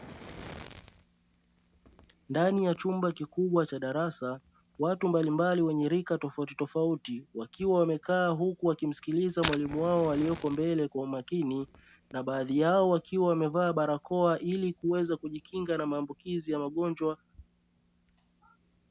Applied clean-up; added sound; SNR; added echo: none; Fire; 18 dB; none.